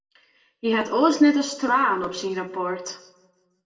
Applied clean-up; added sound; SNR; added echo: none; none; none; reverberation time 0.7 s.